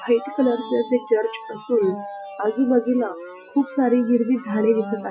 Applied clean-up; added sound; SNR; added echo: classical method Wiener filter.